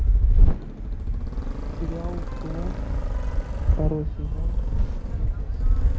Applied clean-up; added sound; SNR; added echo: none; Motorcycle; 18 dB; none.